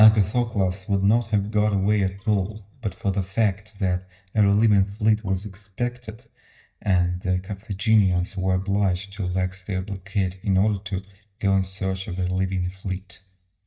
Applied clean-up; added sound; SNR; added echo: neural mask model DeepFilterNet 3.